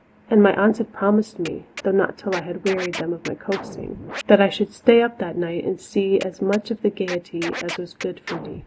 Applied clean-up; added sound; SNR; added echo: none; Scratching (performance technique); 15 dB; none.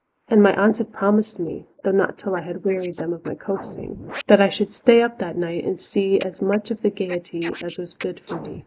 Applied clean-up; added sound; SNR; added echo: neural mask model Resemble Enhance denoiser.